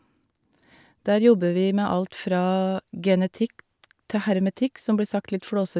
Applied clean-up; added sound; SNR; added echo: none; none; none; none.